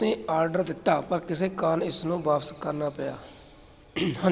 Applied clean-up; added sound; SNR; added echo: none; none; none; none.